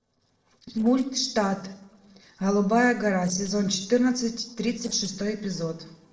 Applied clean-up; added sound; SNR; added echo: neural separator model SepFormer DNS4.